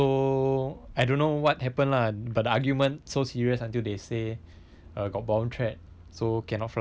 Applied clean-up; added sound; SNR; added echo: none; none; none; none.